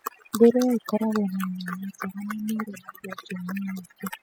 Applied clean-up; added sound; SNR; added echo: classical method spectral subtraction.